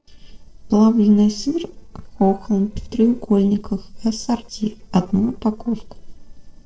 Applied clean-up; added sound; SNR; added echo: neural separator model SepFormer DNS4.